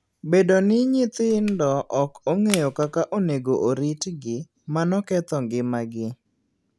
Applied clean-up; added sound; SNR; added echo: none; Crushing; 15 dB; none.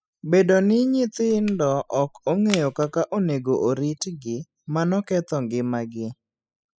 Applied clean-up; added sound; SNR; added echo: classical method spectral subtraction.